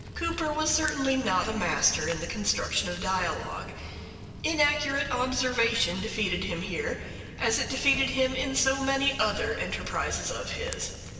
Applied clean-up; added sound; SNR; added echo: none; Walk, footsteps; 12 dB; reverberation time 2.4 s.